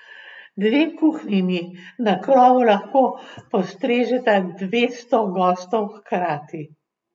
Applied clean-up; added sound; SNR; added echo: none; none; none; none.